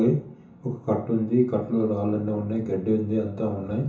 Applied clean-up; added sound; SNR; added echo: none; none; none; reverberation time 0.6 s.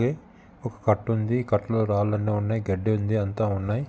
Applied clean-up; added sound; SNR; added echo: none; none; none; none.